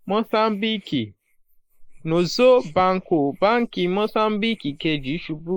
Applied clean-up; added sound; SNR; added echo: neural mask model Resemble Enhance denoiser.